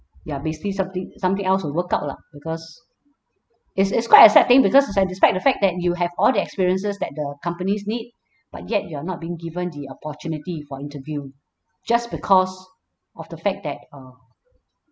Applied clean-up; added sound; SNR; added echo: none; none; none; none.